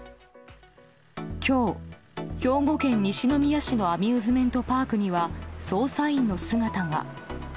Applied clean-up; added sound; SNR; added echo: none; none; none; none.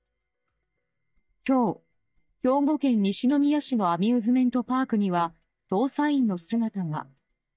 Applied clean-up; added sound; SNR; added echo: neural mask model DeepFilterNet 3.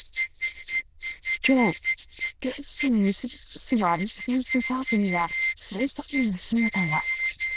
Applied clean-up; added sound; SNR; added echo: neural diffusion model UNIVERSE++.